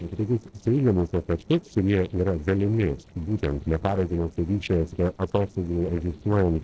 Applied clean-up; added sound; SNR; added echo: neural separator model SepFormer DNS4.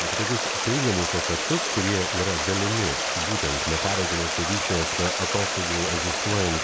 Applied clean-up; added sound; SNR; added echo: none; Stream; -2 dB; none.